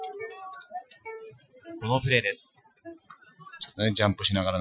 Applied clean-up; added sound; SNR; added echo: classical method Wiener filter.